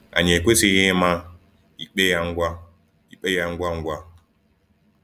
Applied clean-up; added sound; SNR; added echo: none; none; none; none.